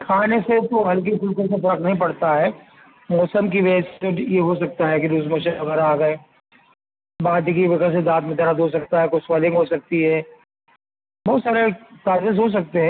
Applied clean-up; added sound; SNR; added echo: none; none; none; none.